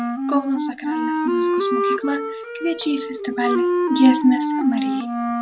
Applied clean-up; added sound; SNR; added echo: none; Wind instrument, woodwind instrument; 1 dB; none.